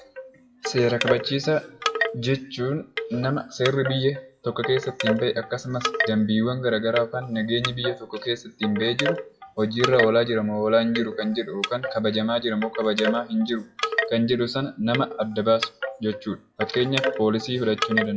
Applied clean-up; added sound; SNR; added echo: classical method WPE with log-MMSE.